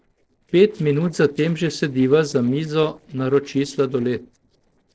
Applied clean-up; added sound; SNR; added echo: neural separator model SepFormer DNS4.